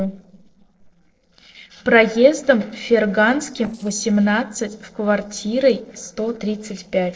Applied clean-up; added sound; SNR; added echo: neural separator model SepFormer DNS4.